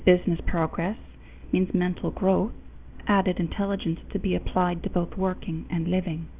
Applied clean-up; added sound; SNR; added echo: none; none; none; none.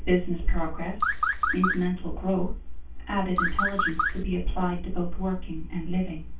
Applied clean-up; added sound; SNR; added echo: none; Car; 2 dB; reverberation time 0.2 s.